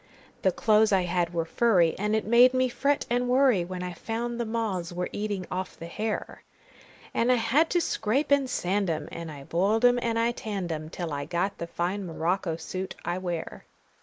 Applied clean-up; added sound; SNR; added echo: neural mask model Resemble Enhance denoiser.